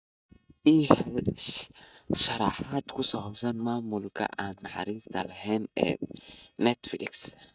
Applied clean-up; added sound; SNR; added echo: neural mask model DeepFilterNet 3.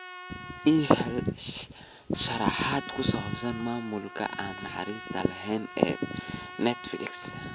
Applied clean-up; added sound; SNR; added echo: none; Trumpet; 14 dB; none.